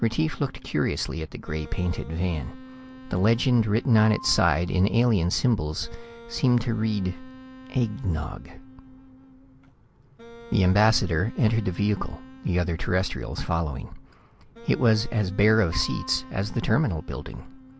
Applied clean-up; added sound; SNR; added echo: none; Wind instrument, woodwind instrument + Piano; 19 dB; none.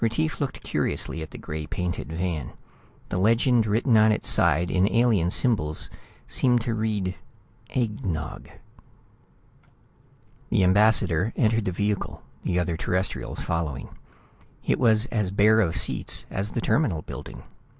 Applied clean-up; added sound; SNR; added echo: none; none; none; none.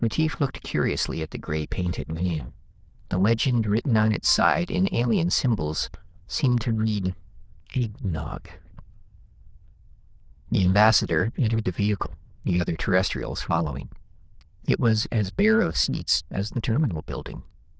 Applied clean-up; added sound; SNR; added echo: neural diffusion model UNIVERSE++.